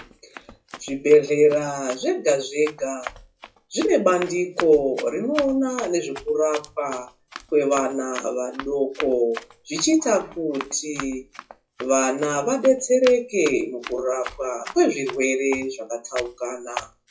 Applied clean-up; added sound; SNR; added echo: classical method WPE with log-MMSE.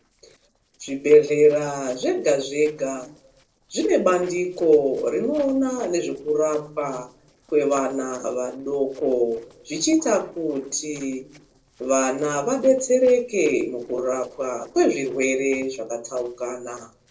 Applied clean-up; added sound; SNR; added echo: neural separator model SepFormer DNS4.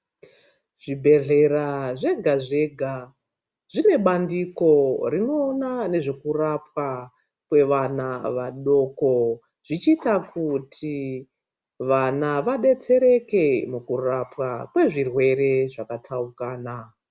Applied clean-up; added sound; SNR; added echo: none; none; none; none.